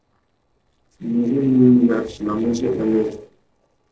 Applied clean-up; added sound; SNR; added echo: neural separator model SepFormer DNS4.